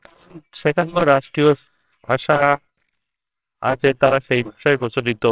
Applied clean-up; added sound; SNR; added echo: neural separator model SepFormer WHAMR!.